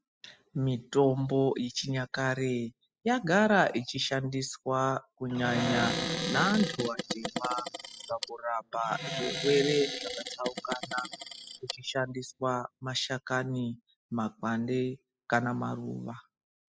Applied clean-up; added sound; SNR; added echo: classical method spectral subtraction.